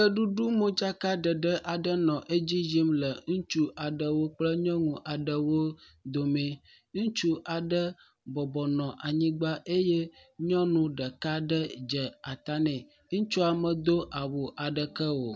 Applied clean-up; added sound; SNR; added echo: none; none; none; none.